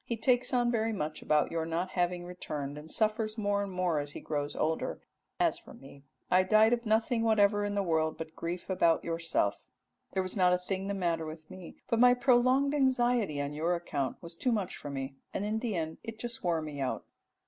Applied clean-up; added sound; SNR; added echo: none; none; none; none.